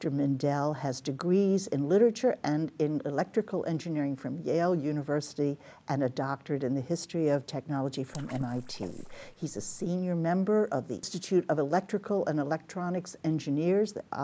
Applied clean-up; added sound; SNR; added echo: neural mask model Resemble Enhance denoiser.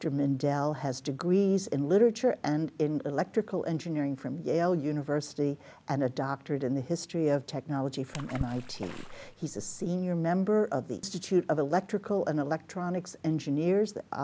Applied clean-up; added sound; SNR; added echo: none; Water / Splash, splatter; 12 dB; none.